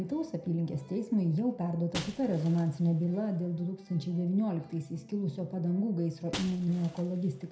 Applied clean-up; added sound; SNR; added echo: none; Shatter; 18 dB; reverberation time 0.5 s.